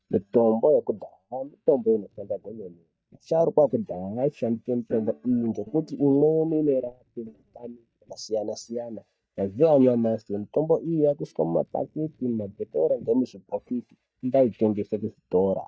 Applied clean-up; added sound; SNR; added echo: neural mask model DeepFilterNet 3.